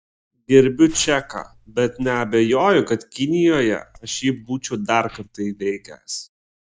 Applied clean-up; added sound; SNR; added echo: neural mask model DeepFilterNet 3.